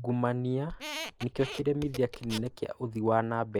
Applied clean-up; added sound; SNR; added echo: neural mask model Resemble Enhance denoiser.